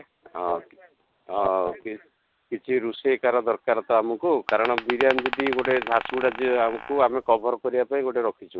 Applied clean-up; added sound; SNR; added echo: none; Glass; 8 dB; none.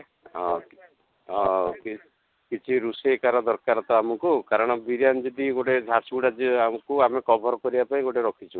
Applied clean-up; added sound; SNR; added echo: none; none; none; none.